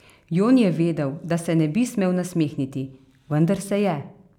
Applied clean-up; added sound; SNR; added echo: none; none; none; none.